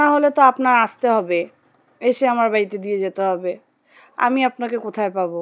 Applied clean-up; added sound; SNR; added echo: none; none; none; none.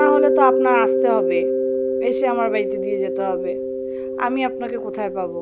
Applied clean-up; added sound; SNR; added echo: none; Mallet percussion; -3 dB; none.